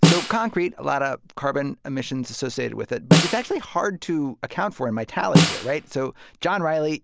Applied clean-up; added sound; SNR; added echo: none; Snare drum; -3 dB; none.